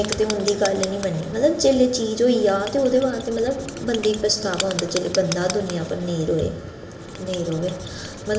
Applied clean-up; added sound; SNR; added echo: none; Writing; 12 dB; reverberation time 1.6 s.